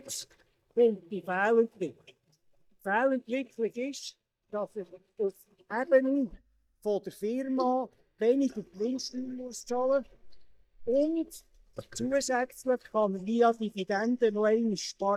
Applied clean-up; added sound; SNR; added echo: neural mask model DeepFilterNet 3.